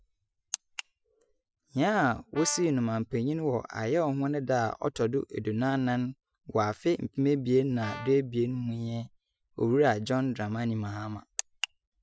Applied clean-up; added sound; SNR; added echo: classical method Wiener filter.